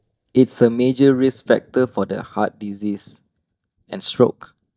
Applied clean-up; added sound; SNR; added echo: neural mask model DeepFilterNet 3.